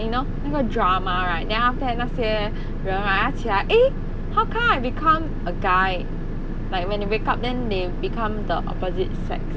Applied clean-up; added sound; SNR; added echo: none; none; none; none.